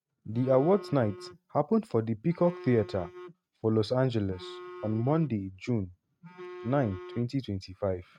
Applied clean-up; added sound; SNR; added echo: neural mask model RNNoise.